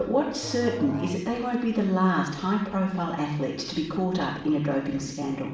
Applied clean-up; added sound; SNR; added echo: none; Musical instrument; 15 dB; reverberation time 0.6 s.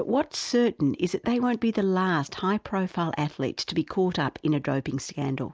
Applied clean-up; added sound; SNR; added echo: none; none; none; none.